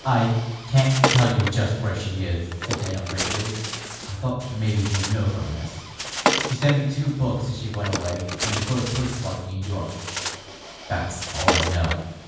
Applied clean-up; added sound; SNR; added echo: none; Bird; 5 dB; reverberation time 1.2 s.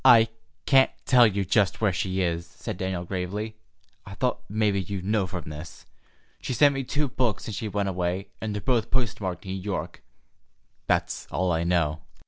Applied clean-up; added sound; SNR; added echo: none; none; none; none.